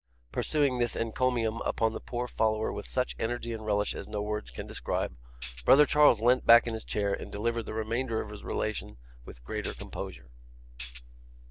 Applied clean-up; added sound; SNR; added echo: neural mask model DeepFilterNet 3.